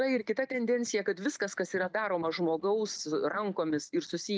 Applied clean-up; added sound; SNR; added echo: neural mask model DeepFilterNet 3.